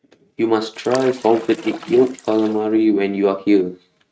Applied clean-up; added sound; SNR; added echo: neural mask model RNNoise.